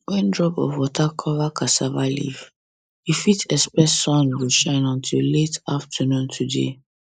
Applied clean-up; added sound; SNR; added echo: neural mask model Resemble Enhance denoiser.